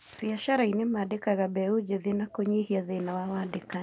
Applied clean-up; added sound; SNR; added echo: none; none; none; none.